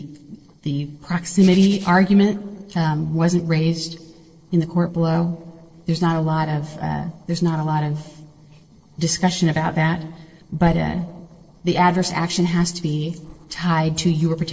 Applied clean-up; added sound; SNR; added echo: neural separator model SepFormer DNS4.